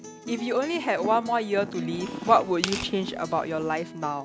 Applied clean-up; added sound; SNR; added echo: none; Acoustic guitar + Tearing; 11 dB; none.